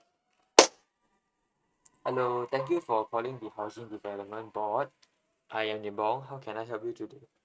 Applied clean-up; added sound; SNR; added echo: neural mask model RNNoise.